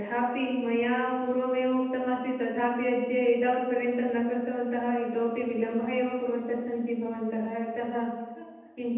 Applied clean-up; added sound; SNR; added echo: none; none; none; reverberation time 1.1 s.